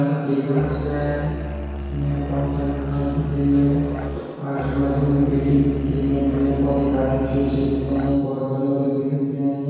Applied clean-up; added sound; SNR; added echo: none; Musical instrument; 8 dB; reverberation time 2.0 s.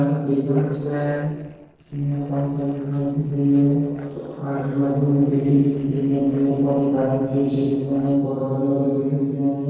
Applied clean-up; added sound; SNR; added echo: neural separator model SepFormer DNS4.